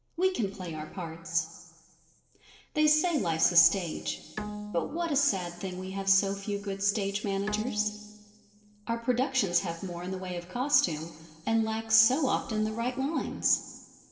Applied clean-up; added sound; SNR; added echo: neural separator model SepFormer DNS4.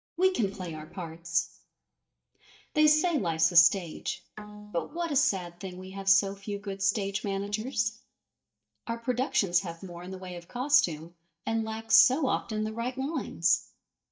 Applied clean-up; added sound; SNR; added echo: neural mask model DeepFilterNet 3.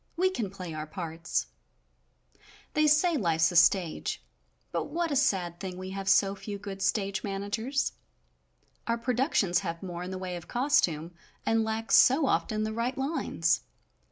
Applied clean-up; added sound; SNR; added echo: none; none; none; none.